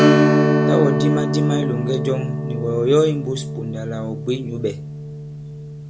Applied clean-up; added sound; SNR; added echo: none; Strum; -3 dB; none.